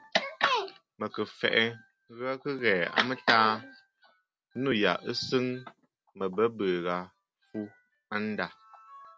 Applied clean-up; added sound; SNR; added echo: none; none; none; none.